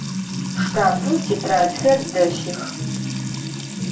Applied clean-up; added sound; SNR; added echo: none; Trickle, dribble / Water tap, faucet / Music; 4 dB; reverberation time 0.3 s.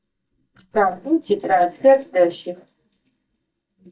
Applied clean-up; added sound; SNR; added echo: neural mask model DeepFilterNet 3.